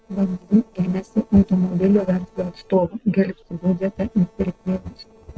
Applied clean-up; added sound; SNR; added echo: neural separator model SepFormer DNS4.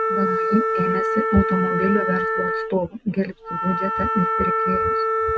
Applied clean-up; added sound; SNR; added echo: none; Wind instrument, woodwind instrument; -2 dB; none.